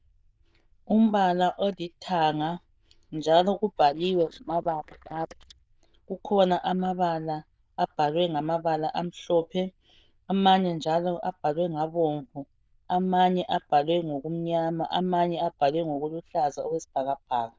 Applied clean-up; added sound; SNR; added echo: neural diffusion model UNIVERSE++.